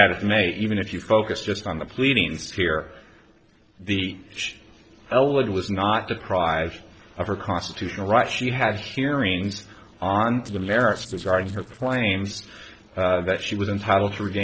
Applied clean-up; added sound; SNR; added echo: neural separator model SepFormer DNS4.